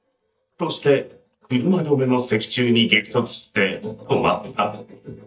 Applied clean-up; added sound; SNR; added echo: neural mask model DeepFilterNet 3.